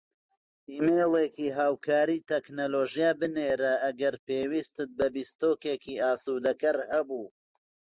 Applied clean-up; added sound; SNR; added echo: none; none; none; none.